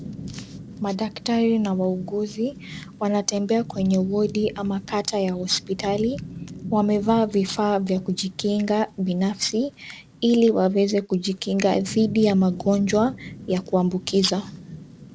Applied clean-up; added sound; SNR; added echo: none; Rain / Thunderstorm; 16 dB; none.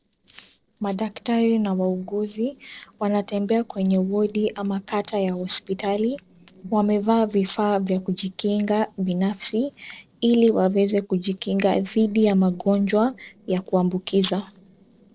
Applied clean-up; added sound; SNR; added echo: neural separator model SepFormer DNS4.